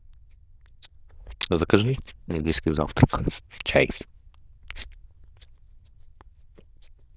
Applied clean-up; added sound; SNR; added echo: neural diffusion model UNIVERSE++.